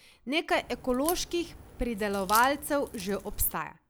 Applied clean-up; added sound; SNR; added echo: none; Crack; 13 dB; none.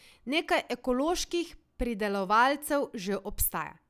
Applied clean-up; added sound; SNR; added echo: none; none; none; none.